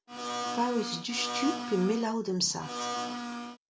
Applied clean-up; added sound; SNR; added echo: none; Domestic sounds, home sounds; 4 dB; none.